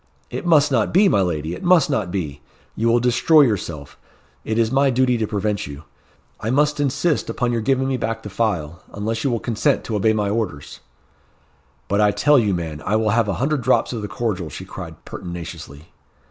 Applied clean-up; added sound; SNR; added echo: none; none; none; none.